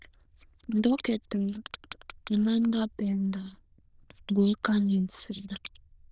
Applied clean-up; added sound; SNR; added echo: neural diffusion model UNIVERSE++.